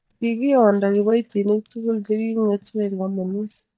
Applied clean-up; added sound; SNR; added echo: neural mask model DeepFilterNet 3.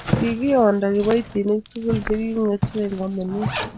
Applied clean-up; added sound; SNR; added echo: none; Zipper (clothing); 7 dB; none.